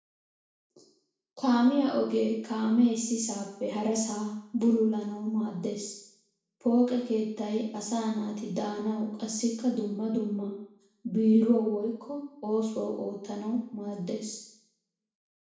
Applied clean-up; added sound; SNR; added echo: none; none; none; reverberation time 0.6 s.